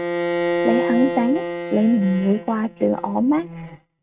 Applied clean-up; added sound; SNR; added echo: neural mask model RNNoise.